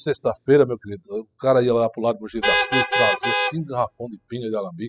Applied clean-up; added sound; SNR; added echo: classical method spectral subtraction.